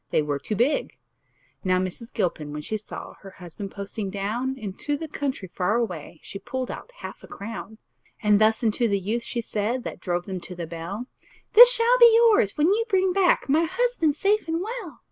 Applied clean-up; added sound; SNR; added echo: none; none; none; none.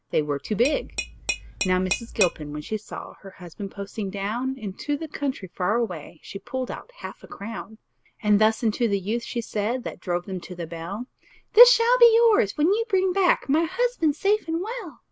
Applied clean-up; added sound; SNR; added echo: none; Tap / Glass; 8 dB; none.